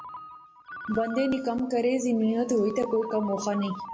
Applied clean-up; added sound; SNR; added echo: none; Ringtone; 14 dB; none.